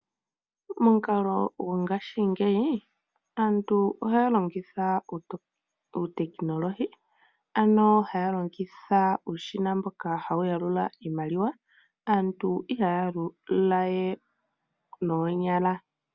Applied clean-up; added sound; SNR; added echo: none; none; none; none.